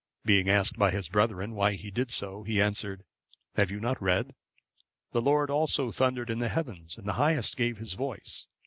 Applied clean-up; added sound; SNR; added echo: none; none; none; none.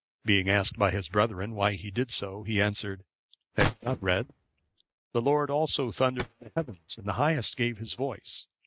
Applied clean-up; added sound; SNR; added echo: neural mask model RNNoise.